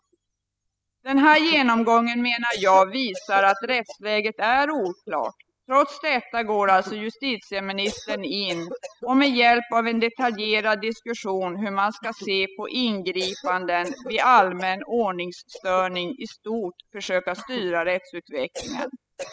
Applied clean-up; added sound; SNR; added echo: classical method spectral subtraction.